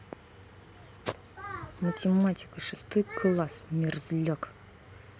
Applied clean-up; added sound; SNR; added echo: none; none; none; none.